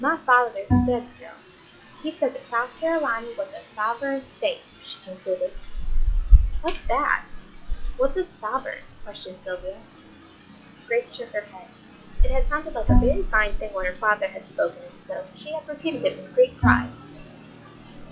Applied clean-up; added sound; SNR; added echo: classical method log-MMSE.